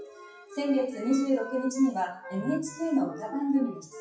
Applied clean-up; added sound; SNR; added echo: classical method WPE with log-MMSE.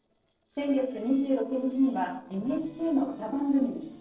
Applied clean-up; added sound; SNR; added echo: neural separator model SepFormer DNS4.